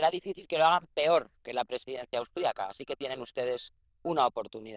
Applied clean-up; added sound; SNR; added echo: neural diffusion model UNIVERSE++.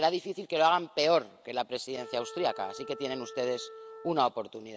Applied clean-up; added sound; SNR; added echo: none; Wind instrument, woodwind instrument; 16 dB; none.